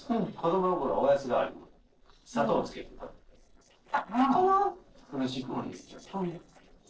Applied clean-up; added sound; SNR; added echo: neural separator model SepFormer DNS4.